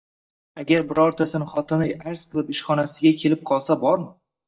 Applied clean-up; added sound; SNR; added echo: neural mask model DeepFilterNet 3.